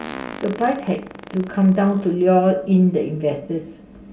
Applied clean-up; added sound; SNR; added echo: none; Fart; 19 dB; reverberation time 0.2 s.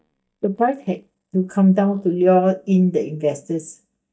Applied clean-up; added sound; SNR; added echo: neural mask model DeepFilterNet 3.